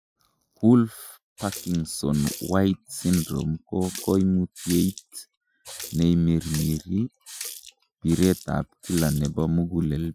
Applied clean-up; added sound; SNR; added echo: classical method Wiener filter.